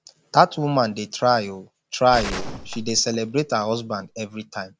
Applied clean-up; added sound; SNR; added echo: none; Gunshot, gunfire; 11 dB; none.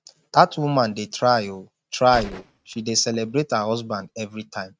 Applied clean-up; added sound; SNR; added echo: neural mask model RNNoise.